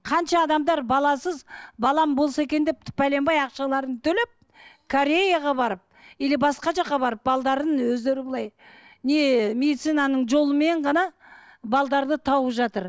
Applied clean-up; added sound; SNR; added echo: none; none; none; none.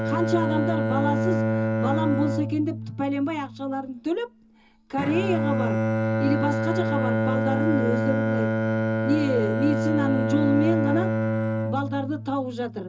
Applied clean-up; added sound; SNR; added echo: none; Bowed string instrument; -2 dB; reverberation time 0.2 s.